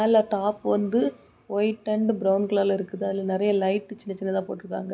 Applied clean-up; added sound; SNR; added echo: none; none; none; none.